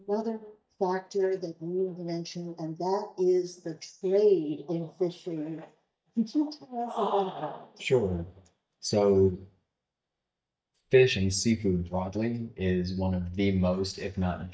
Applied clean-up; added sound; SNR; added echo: neural mask model DeepFilterNet 3.